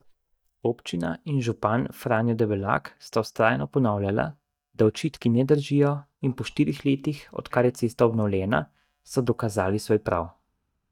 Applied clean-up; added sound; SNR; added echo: neural mask model DeepFilterNet 3.